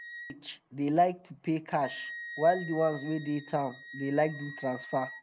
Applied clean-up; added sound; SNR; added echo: none; Wind instrument, woodwind instrument; 14 dB; none.